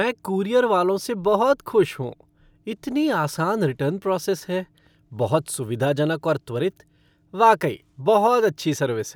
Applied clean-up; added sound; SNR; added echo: none; none; none; none.